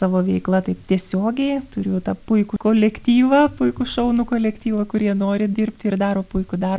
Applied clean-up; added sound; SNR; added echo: none; none; none; none.